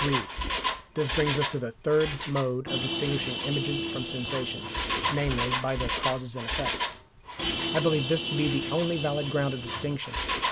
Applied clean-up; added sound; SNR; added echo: none; Vehicle horn, car horn, honking + Engine; 1 dB; none.